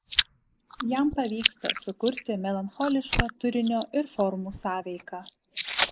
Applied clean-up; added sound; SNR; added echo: neural mask model Resemble Enhance denoiser.